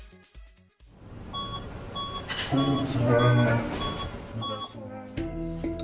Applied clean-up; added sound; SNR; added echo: none; Bus / Alarm; 10 dB; none.